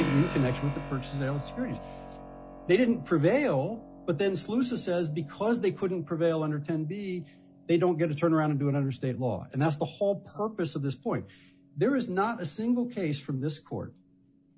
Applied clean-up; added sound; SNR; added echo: none; Keyboard (musical); 14 dB; none.